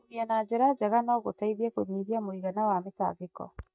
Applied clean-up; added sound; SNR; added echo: neural mask model DeepFilterNet 3.